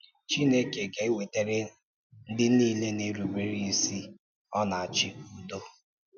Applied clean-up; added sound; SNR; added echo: none; none; none; none.